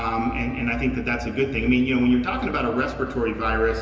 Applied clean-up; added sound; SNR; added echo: none; none; none; reverberation time 2.3 s.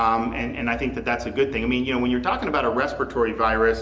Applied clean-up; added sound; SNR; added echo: none; none; none; none.